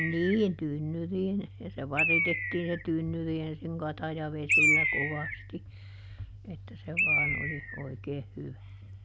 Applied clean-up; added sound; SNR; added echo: none; Bird; -1 dB; none.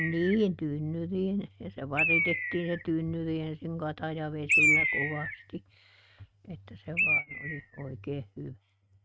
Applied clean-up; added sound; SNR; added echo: neural mask model RNNoise.